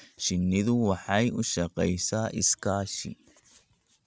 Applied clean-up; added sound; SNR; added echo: none; none; none; none.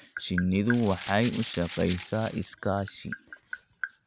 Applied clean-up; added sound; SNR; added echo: none; Tap + Rattle (instrument); 12 dB; none.